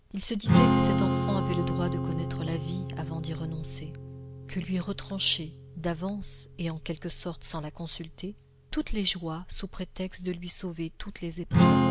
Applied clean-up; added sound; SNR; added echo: none; Strum; -3 dB; none.